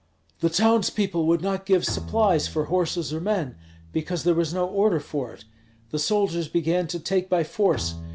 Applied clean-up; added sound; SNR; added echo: none; Bowed string instrument; 17 dB; none.